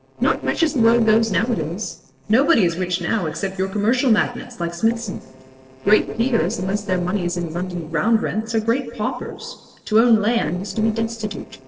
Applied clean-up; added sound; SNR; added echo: neural separator model SepFormer DNS4.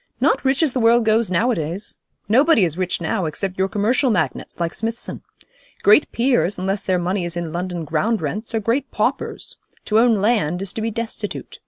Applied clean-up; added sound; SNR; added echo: none; none; none; none.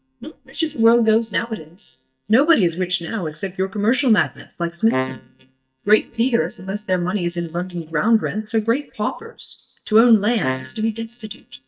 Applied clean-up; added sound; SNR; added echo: neural mask model DeepFilterNet 3.